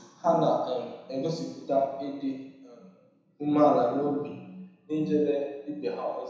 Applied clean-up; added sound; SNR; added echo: none; none; none; reverberation time 1.0 s.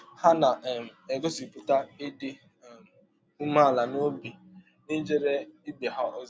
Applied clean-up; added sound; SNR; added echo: none; none; none; none.